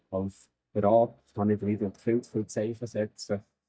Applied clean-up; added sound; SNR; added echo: neural mask model DeepFilterNet 3.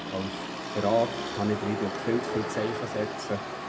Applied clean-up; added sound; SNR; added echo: none; Motor vehicle (road); 3 dB; reverberation time 0.2 s.